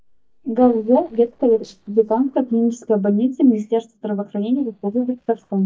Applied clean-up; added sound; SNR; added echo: neural mask model DeepFilterNet 3.